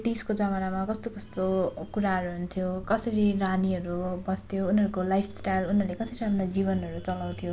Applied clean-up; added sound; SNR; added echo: none; none; none; none.